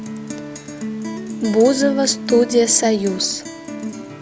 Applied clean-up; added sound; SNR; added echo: none; Guitar; 8 dB; none.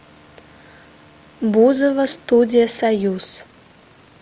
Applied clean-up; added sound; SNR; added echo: none; none; none; none.